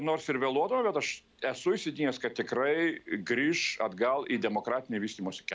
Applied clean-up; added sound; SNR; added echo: none; none; none; none.